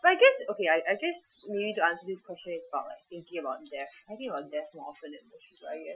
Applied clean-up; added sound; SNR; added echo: classical method Wiener filter.